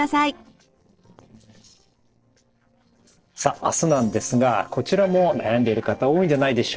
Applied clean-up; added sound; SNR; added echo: neural separator model SepFormer DNS4.